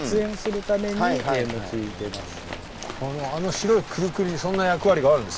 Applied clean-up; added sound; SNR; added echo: none; Rain; 12 dB; none.